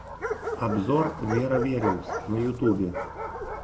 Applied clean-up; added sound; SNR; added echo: none; Bark; 6 dB; none.